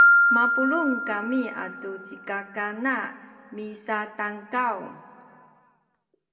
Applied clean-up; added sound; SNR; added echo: none; Piano; -4 dB; reverberation time 1.6 s.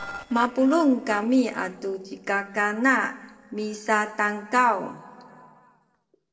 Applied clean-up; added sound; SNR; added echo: neural separator model SepFormer DNS4.